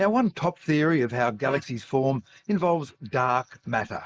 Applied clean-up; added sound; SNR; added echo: neural mask model Resemble Enhance denoiser.